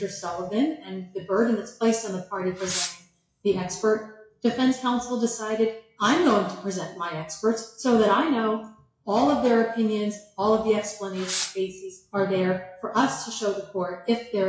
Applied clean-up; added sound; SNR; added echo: classical method WPE with log-MMSE.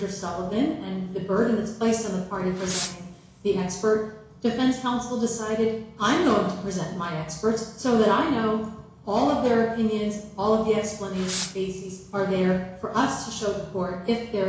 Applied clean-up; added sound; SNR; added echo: none; Fireworks; 13 dB; reverberation time 0.7 s.